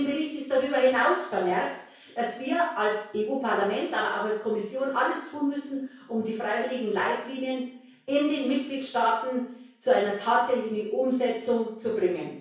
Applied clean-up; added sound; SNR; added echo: none; none; none; reverberation time 0.6 s.